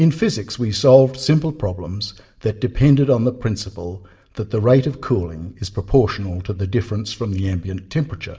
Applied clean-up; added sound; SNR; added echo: none; none; none; reverberation time 0.6 s.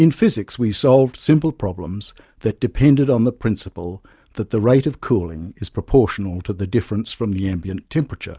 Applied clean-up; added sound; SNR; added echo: none; none; none; none.